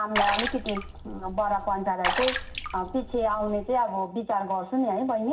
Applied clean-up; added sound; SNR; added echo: none; Water / Splash, splatter; 4 dB; reverberation time 0.4 s.